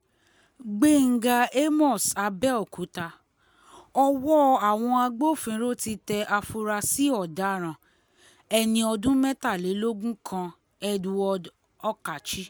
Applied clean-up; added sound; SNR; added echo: none; none; none; none.